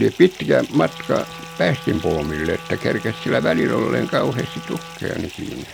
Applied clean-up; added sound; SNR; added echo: none; Fill (with liquid) / Bathtub (filling or washing) + Wind instrument, woodwind instrument; 15 dB; none.